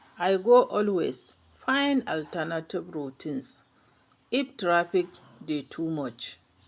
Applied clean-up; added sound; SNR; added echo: none; none; none; none.